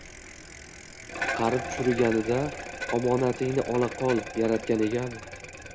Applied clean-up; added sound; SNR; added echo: none; Bicycle; 9 dB; none.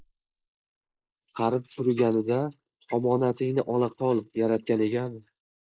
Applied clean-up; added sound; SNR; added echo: neural mask model Resemble Enhance denoiser.